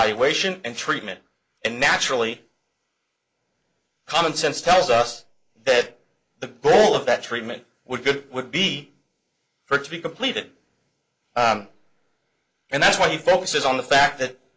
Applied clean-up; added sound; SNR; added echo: neural mask model Resemble Enhance denoiser.